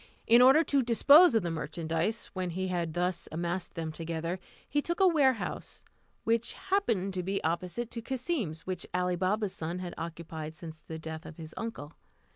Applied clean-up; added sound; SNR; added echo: none; none; none; none.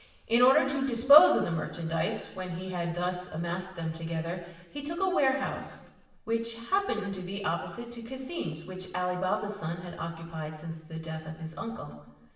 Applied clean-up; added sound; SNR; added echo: none; none; none; reverberation time 1.0 s.